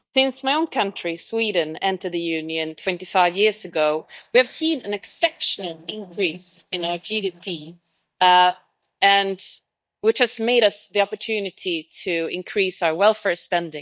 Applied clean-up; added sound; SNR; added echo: neural mask model DeepFilterNet 3.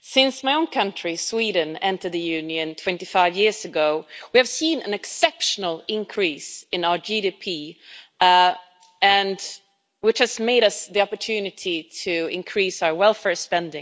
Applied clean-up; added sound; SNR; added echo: none; none; none; none.